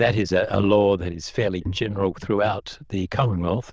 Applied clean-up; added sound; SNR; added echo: neural diffusion model UNIVERSE++.